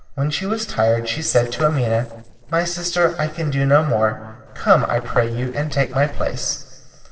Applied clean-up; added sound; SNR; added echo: neural separator model SepFormer DNS4.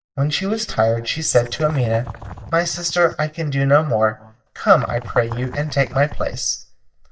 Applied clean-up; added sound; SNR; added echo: neural mask model DeepFilterNet 3.